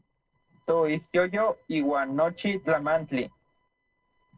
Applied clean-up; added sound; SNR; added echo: neural separator model SepFormer DNS4.